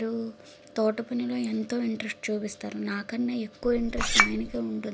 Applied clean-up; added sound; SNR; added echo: none; Chink, clink; -4 dB; none.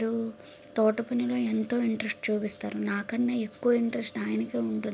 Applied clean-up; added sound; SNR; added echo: none; none; none; none.